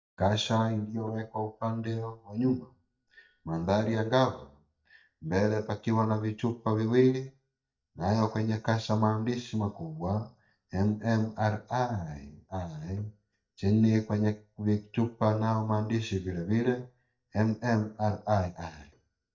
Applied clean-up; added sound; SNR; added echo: neural mask model DeepFilterNet 3.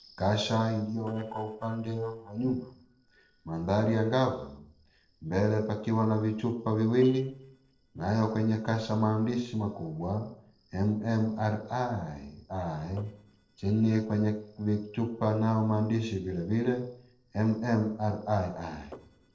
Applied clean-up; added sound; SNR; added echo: neural separator model SepFormer DNS4.